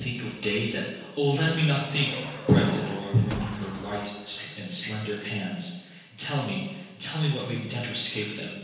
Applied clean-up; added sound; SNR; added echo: none; Car; 11 dB; reverberation time 1.2 s.